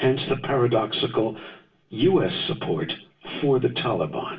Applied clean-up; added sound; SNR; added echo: none; none; none; reverberation time 0.3 s.